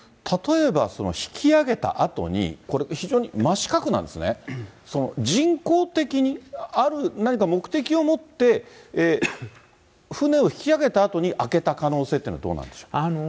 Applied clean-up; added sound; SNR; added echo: none; none; none; none.